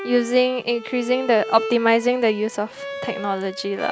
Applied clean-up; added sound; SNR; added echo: none; Bowed string instrument; 12 dB; none.